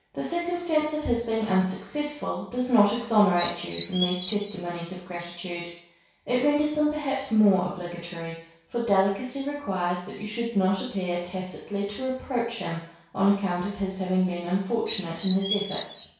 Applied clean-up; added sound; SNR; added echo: none; Chirp, tweet; 4 dB; reverberation time 0.6 s.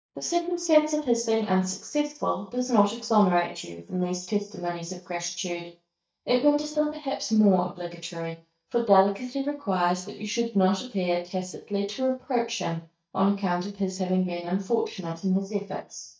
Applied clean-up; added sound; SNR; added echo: neural mask model DeepFilterNet 3.